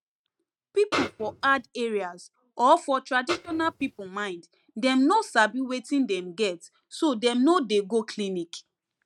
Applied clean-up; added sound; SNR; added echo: neural mask model RNNoise.